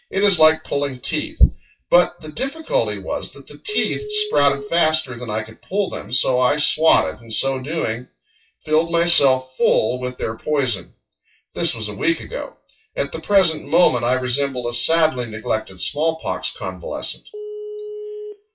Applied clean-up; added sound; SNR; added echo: classical method WPE with log-MMSE.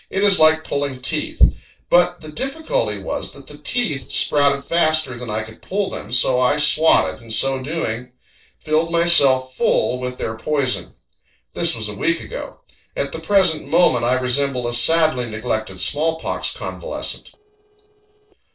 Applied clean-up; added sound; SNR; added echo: neural separator model SepFormer DNS4.